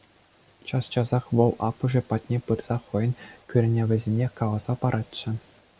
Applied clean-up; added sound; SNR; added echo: none; none; none; none.